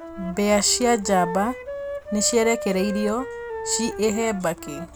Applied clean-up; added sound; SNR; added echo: none; Wind instrument, woodwind instrument; 10 dB; none.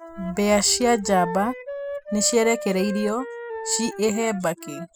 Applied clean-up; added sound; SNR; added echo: classical method spectral subtraction.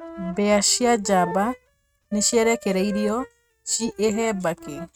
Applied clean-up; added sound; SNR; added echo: neural mask model RNNoise.